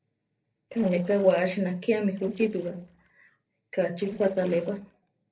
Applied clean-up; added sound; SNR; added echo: neural separator model SepFormer DNS4.